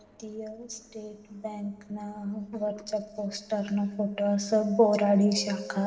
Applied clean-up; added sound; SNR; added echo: none; Subway, metro, underground; 20 dB; reverberation time 1.9 s.